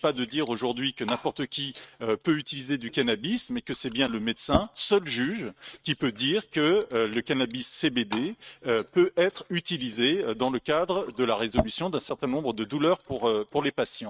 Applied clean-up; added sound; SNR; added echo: neural mask model RNNoise.